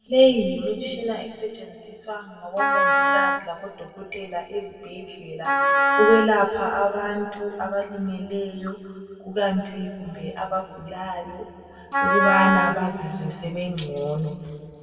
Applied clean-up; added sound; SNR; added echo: none; Wind instrument, woodwind instrument; -3 dB; reverberation time 2.1 s.